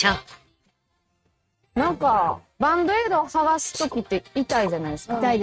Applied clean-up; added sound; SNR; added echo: neural mask model RNNoise.